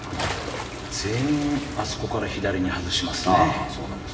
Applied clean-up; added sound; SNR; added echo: none; Bathtub (filling or washing) / Splash, splatter; 12 dB; reverberation time 1.1 s.